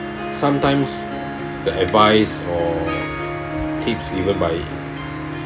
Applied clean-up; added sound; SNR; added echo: none; Harp; 7 dB; none.